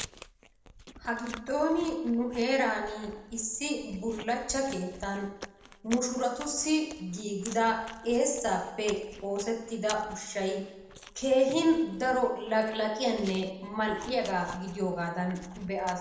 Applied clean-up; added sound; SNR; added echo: none; Chewing, mastication; 17 dB; reverberation time 0.8 s.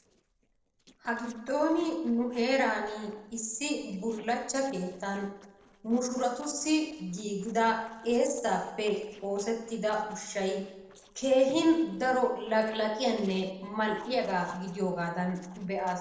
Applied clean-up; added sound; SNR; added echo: neural separator model SepFormer DNS4.